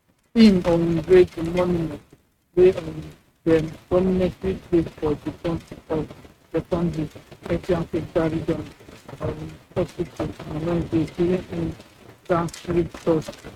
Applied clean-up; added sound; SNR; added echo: neural mask model RNNoise.